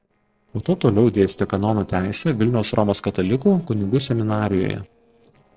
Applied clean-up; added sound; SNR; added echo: neural separator model SepFormer DNS4.